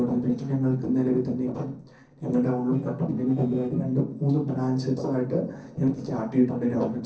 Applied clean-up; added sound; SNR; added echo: neural separator model SepFormer DNS4.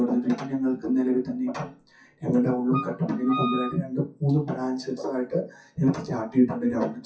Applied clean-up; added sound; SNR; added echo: classical method WPE with log-MMSE.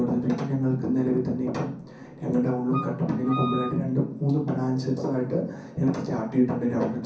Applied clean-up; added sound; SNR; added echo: none; Wind instrument, woodwind instrument; 9 dB; reverberation time 0.6 s.